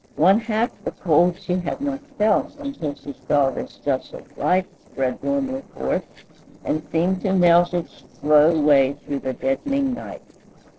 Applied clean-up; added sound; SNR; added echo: neural separator model SepFormer DNS4.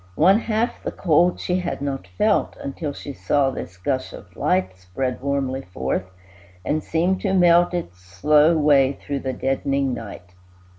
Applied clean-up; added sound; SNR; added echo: none; none; none; none.